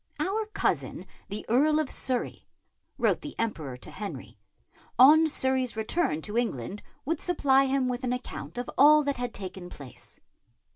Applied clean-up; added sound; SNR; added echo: none; none; none; none.